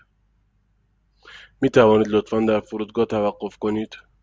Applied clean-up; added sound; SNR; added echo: none; none; none; none.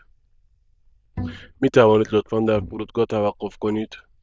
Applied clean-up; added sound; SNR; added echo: neural diffusion model UNIVERSE++.